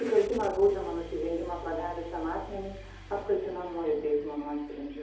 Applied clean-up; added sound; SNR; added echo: none; Engine starting / Car; 15 dB; reverberation time 0.7 s.